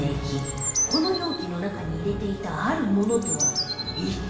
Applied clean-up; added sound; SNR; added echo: none; Bird; 2 dB; reverberation time 1.2 s.